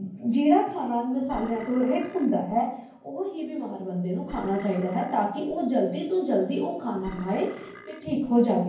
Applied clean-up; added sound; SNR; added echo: none; Burping, eructation; 18 dB; reverberation time 0.9 s.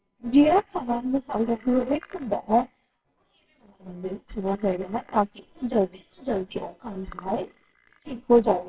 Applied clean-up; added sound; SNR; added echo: neural separator model SepFormer WHAMR!.